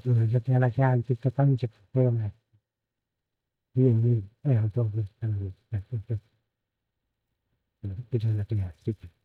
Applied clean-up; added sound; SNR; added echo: neural mask model DeepFilterNet 3.